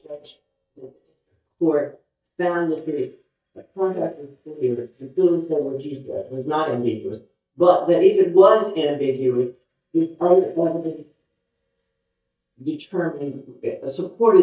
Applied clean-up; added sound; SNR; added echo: neural mask model DeepFilterNet 3.